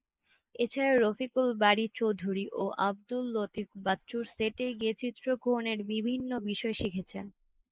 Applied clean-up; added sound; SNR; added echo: neural mask model Resemble Enhance denoiser.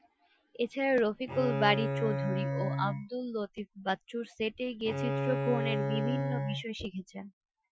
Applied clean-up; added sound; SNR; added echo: classical method Wiener filter.